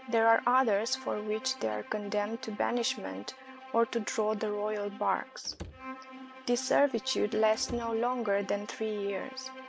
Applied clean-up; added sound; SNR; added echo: none; Bowed string instrument + Slam / Wood; 16 dB; none.